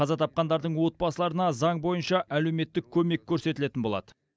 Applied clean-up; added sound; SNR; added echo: none; none; none; none.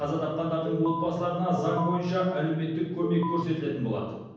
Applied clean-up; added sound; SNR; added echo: none; Alarm; 4 dB; reverberation time 1.1 s.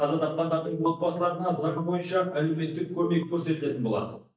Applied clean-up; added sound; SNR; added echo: neural mask model DeepFilterNet 3.